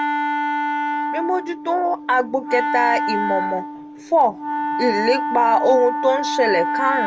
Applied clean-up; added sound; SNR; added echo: none; Wind instrument, woodwind instrument; 3 dB; none.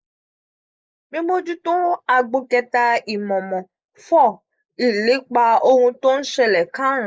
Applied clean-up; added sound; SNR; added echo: neural mask model Resemble Enhance denoiser.